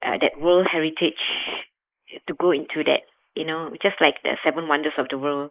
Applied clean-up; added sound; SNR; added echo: neural mask model Resemble Enhance denoiser.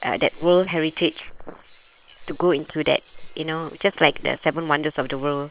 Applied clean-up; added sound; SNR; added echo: neural separator model SepFormer WHAM!.